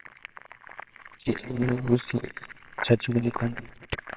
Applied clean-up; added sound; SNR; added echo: neural separator model SepFormer WHAMR!.